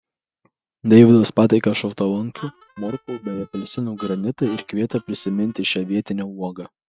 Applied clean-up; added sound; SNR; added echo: neural mask model RNNoise.